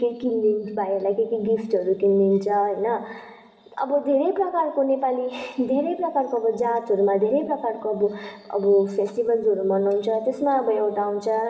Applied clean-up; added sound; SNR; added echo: none; none; none; reverberation time 2.5 s.